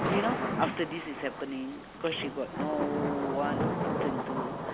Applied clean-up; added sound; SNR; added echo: none; Thunder / Rain; -1 dB; none.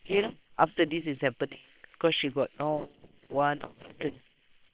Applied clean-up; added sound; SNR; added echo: neural separator model SepFormer WHAM!.